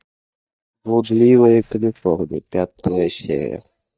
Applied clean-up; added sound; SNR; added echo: neural mask model DeepFilterNet 3.